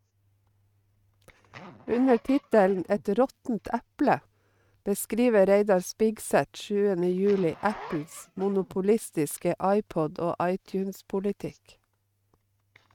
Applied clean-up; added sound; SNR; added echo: neural mask model RNNoise.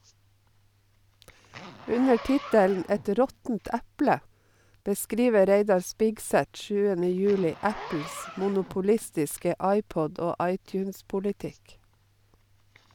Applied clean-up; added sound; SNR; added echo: none; Zipper (clothing); 20 dB; none.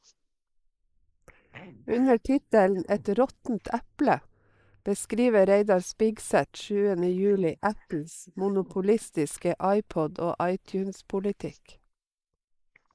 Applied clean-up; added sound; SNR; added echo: neural mask model Resemble Enhance denoiser.